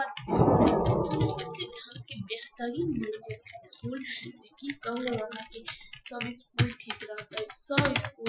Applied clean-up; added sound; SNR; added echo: classical method Wiener filter.